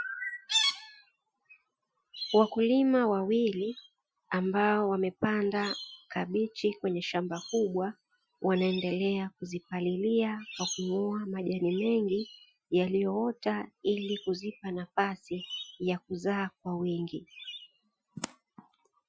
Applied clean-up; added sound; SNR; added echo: classical method Wiener filter.